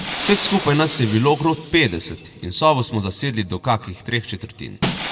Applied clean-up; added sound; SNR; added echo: none; Shatter; 11 dB; reverberation time 1.4 s.